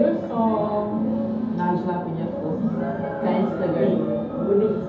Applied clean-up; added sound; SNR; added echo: none; none; none; reverberation time 0.8 s.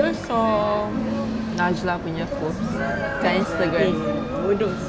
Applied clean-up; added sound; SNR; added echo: none; none; none; none.